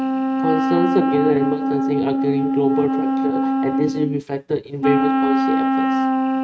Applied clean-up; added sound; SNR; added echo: neural mask model RNNoise.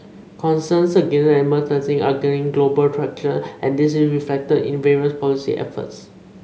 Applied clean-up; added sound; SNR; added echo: none; none; none; none.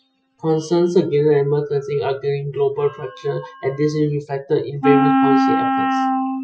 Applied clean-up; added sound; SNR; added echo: classical method Wiener filter.